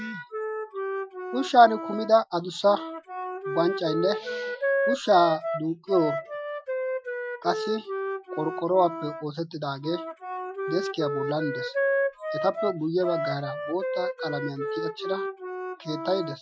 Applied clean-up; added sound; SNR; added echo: classical method Wiener filter.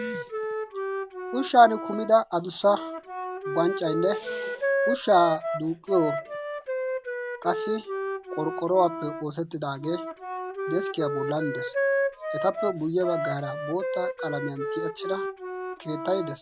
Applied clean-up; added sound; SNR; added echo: none; Wind instrument, woodwind instrument; 3 dB; none.